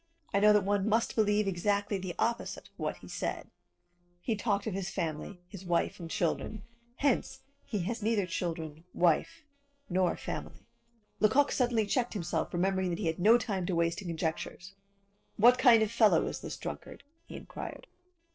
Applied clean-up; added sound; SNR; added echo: neural separator model SepFormer DNS4.